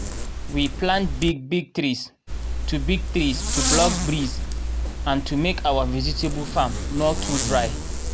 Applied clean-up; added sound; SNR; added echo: none; Zipper (clothing); 1 dB; none.